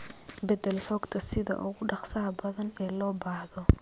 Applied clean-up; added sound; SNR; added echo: none; none; none; none.